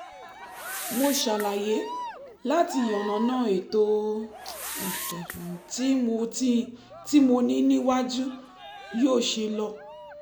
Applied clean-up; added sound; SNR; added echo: none; Whoosh, swoosh, swish + Cheering; 13 dB; none.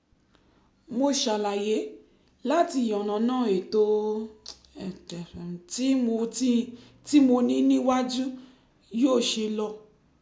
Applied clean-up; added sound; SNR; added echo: none; none; none; none.